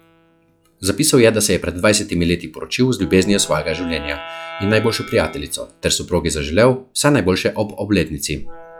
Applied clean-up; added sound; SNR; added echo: classical method log-MMSE.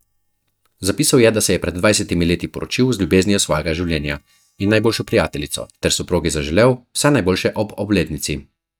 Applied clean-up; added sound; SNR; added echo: neural mask model DeepFilterNet 3.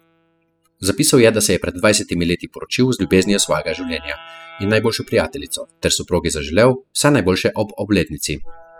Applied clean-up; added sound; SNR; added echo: classical method spectral subtraction.